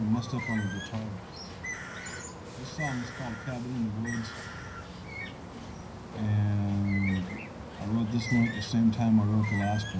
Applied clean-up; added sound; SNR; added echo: none; Bird; 10 dB; reverberation time 0.5 s.